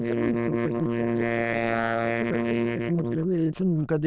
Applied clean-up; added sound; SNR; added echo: neural diffusion model UNIVERSE++.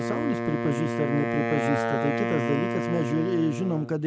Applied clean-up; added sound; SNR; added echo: none; Wind instrument, woodwind instrument; 1 dB; none.